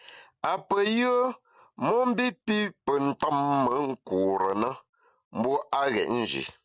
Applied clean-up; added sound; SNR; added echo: none; none; none; none.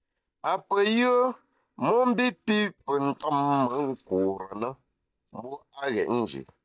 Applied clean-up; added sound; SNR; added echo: neural mask model DeepFilterNet 3.